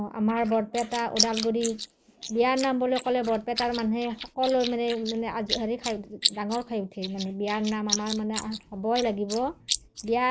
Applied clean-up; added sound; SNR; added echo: neural mask model Resemble Enhance denoiser.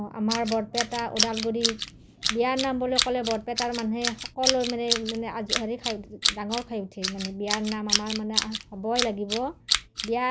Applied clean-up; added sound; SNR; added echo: none; Tools; 1 dB; none.